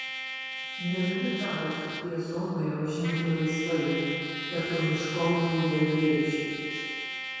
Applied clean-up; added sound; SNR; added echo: none; Trumpet; 7 dB; reverberation time 2.2 s.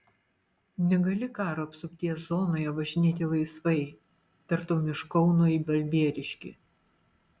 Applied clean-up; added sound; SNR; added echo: none; none; none; none.